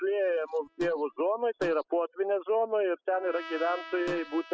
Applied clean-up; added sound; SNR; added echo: classical method spectral subtraction.